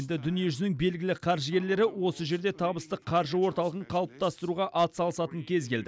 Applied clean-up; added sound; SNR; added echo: none; none; none; none.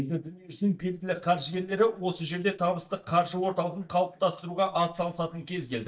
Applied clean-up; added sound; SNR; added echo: neural mask model DeepFilterNet 3.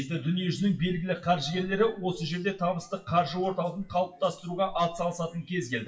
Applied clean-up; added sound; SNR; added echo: classical method WPE with log-MMSE.